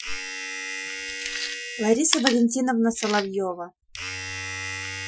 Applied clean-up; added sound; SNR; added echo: classical method Wiener filter.